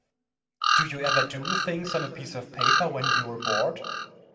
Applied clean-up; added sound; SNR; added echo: none; Bird vocalization, bird call, bird song; -5 dB; reverberation time 1.4 s.